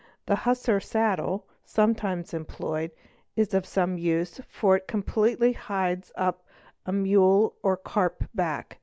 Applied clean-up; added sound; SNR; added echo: none; none; none; none.